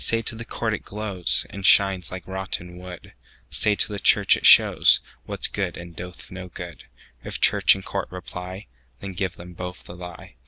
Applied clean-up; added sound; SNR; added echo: none; none; none; none.